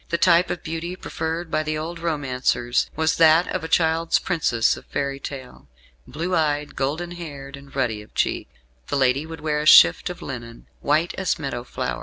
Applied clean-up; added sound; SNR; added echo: none; none; none; none.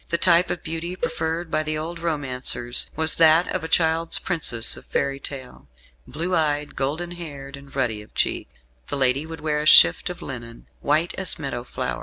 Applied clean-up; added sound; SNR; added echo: none; Cowbell; 10 dB; none.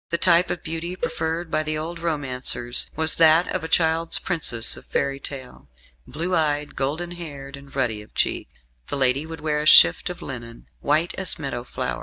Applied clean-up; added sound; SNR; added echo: neural mask model DeepFilterNet 3.